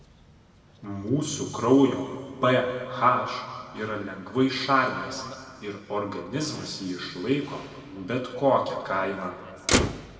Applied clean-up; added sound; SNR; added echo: none; Motor vehicle (road); 10 dB; reverberation time 1.8 s.